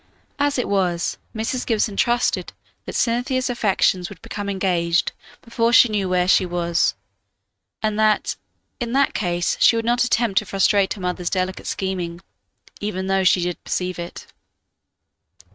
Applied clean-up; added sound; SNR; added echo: neural mask model RNNoise.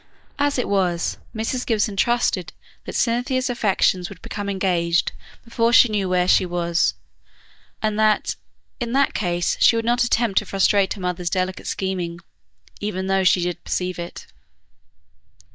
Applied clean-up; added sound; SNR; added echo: neural mask model DeepFilterNet 3.